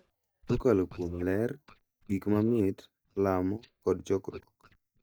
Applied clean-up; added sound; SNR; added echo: neural mask model DeepFilterNet 3.